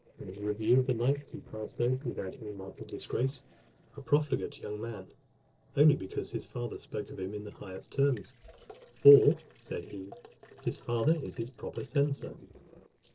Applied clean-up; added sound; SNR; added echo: neural separator model SepFormer DNS4.